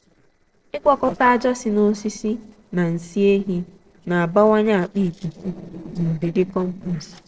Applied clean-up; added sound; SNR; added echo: neural separator model SepFormer DNS4.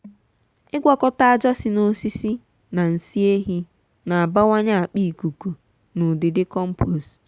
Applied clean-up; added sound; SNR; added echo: none; none; none; none.